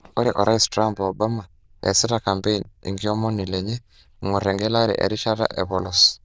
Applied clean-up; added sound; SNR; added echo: neural diffusion model UNIVERSE++.